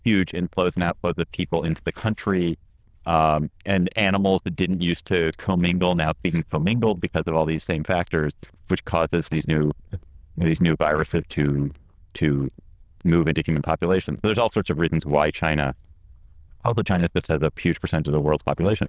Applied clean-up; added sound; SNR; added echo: neural diffusion model UNIVERSE++.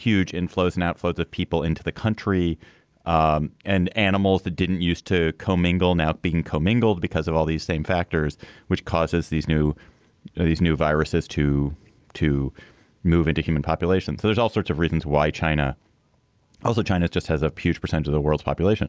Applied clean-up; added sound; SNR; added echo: none; none; none; none.